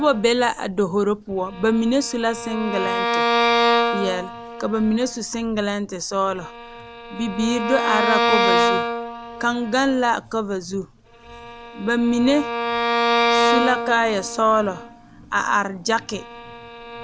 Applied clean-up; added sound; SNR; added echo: none; Bowed string instrument; 2 dB; none.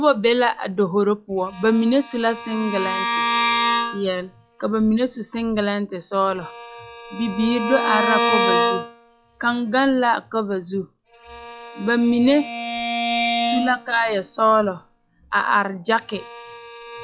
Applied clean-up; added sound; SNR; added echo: classical method log-MMSE.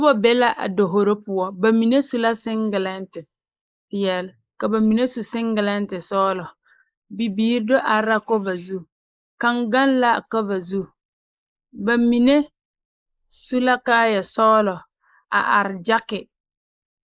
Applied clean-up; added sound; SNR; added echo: neural mask model Resemble Enhance denoiser.